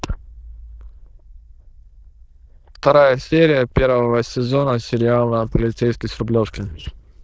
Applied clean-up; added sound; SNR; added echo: neural diffusion model UNIVERSE++.